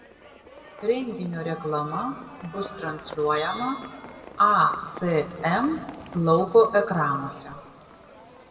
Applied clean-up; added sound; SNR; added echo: none; Livestock, farm animals, working animals; 18 dB; reverberation time 1.5 s.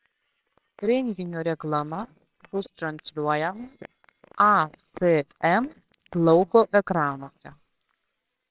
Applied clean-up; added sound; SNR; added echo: neural separator model SepFormer WHAMR!.